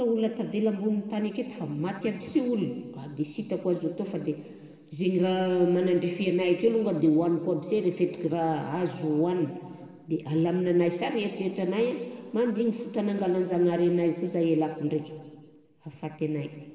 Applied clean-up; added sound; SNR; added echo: none; none; none; reverberation time 1.6 s.